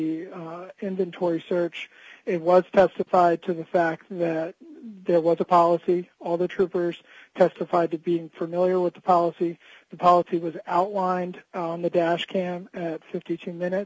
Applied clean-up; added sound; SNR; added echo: none; none; none; none.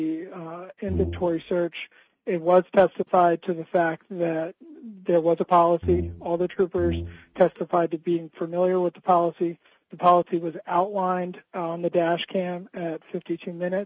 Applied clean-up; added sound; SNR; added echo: neural mask model RNNoise.